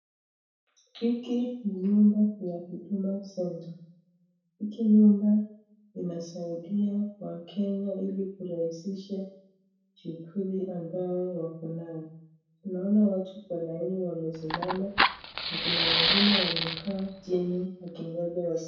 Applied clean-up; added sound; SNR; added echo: none; Fire; 0 dB; reverberation time 0.6 s.